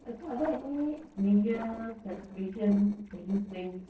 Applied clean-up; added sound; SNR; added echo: neural separator model SepFormer DNS4.